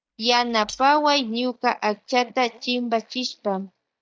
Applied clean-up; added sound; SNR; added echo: neural mask model DeepFilterNet 3.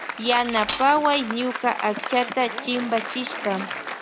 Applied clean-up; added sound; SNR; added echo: none; Cutlery, silverware + Applause; 7 dB; none.